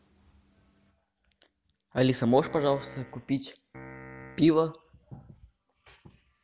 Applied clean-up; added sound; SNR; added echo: none; Piano; 16 dB; none.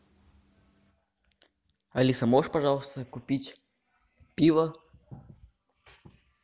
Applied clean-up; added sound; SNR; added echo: none; none; none; none.